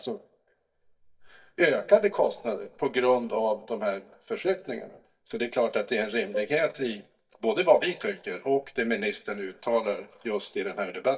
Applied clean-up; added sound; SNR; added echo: neural mask model DeepFilterNet 3.